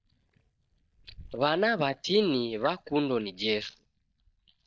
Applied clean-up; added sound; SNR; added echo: neural mask model DeepFilterNet 3.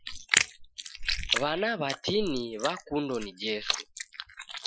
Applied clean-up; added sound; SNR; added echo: classical method Wiener filter.